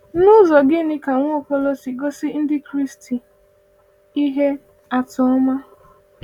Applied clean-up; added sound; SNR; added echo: none; none; none; none.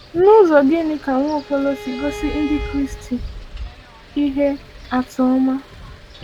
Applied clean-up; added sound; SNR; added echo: none; Wind + Bowed string instrument; 14 dB; none.